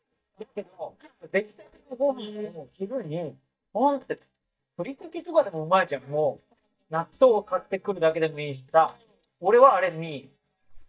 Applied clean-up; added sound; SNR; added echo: neural mask model DeepFilterNet 3.